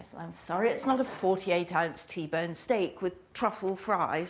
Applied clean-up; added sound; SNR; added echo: none; none; none; none.